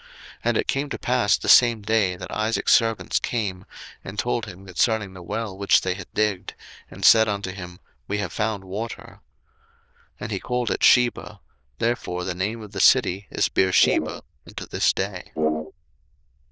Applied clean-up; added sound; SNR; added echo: neural diffusion model UNIVERSE++.